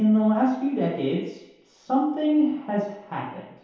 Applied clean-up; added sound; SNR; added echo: none; none; none; reverberation time 0.8 s.